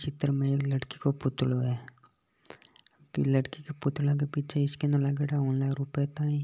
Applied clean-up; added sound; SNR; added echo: none; none; none; none.